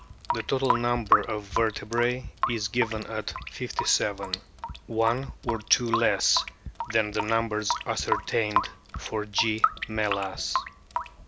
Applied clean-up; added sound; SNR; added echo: none; Drip / Sink (filling or washing) / Water tap, faucet; 3 dB; none.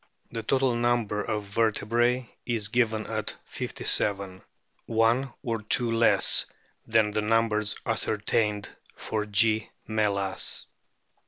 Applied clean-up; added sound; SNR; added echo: none; none; none; none.